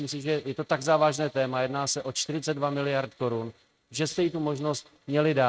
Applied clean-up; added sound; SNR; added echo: neural mask model RNNoise.